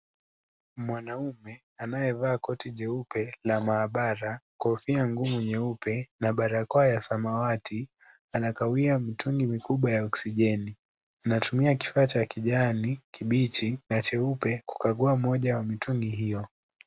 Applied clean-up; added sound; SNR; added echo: none; none; none; none.